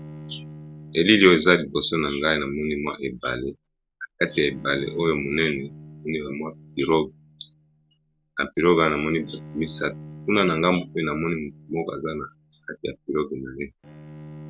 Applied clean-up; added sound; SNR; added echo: none; Bowed string instrument; 19 dB; none.